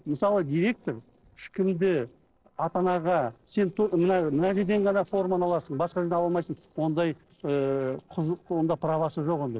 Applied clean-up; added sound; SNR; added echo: neural separator model SepFormer DNS4.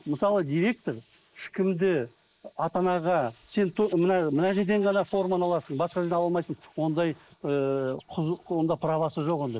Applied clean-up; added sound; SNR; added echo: neural mask model Resemble Enhance denoiser.